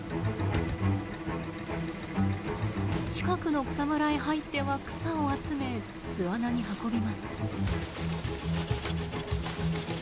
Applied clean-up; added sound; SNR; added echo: none; none; none; none.